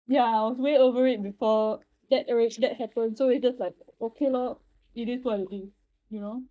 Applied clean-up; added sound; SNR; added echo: neural mask model DeepFilterNet 3.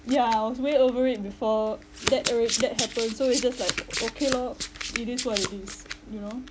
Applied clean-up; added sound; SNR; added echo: none; Domestic sounds, home sounds; 7 dB; none.